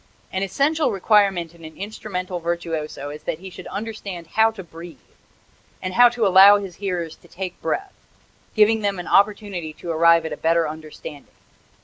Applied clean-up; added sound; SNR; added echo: none; none; none; none.